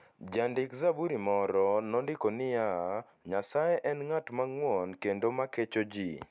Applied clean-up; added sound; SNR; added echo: none; none; none; none.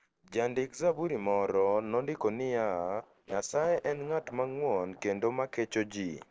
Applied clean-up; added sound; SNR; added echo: neural separator model SepFormer DNS4.